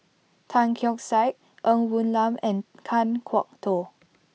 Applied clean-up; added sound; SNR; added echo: none; none; none; none.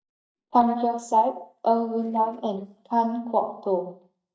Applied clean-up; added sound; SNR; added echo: neural mask model DeepFilterNet 3.